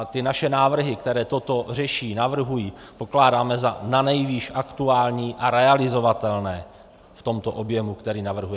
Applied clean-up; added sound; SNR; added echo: none; none; none; none.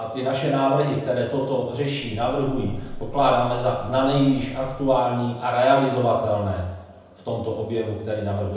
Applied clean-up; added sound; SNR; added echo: none; Buzz; 12 dB; reverberation time 0.8 s.